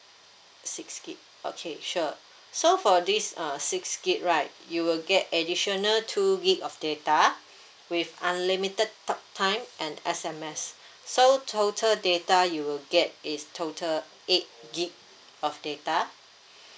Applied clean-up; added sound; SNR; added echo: none; none; none; none.